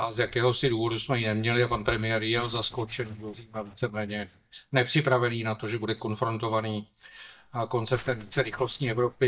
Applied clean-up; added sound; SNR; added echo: neural mask model DeepFilterNet 3.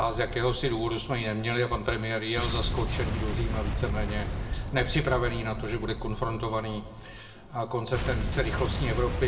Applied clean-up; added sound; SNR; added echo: none; Boom; 3 dB; reverberation time 0.6 s.